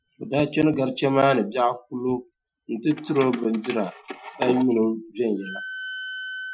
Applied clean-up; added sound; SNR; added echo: classical method Wiener filter.